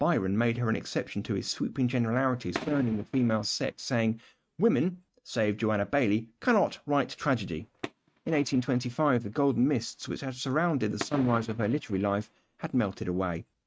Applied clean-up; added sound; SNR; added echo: neural mask model RNNoise.